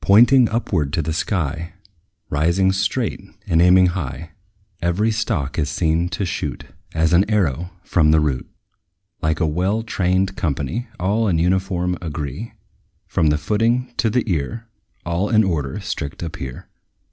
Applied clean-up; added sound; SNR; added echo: none; none; none; none.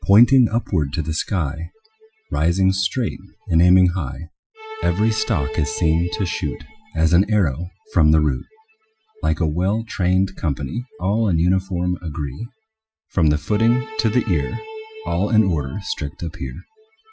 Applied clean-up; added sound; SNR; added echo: classical method Wiener filter.